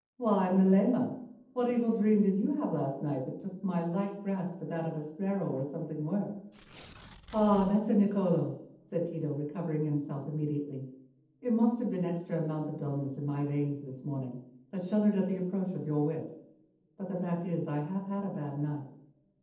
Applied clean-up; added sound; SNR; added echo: neural separator model SepFormer DNS4.